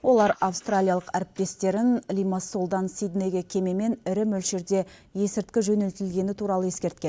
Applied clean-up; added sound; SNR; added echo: neural mask model Resemble Enhance denoiser.